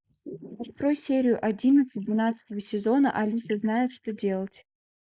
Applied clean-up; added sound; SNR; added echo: neural mask model Resemble Enhance denoiser.